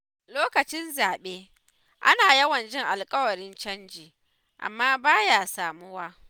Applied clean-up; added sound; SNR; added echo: none; none; none; none.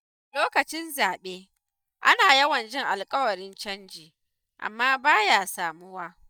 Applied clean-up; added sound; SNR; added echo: neural mask model DeepFilterNet 3.